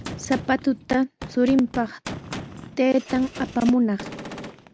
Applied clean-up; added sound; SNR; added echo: none; Gunshot, gunfire; 13 dB; none.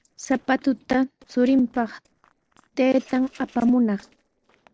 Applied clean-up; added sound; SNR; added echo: neural separator model SepFormer DNS4.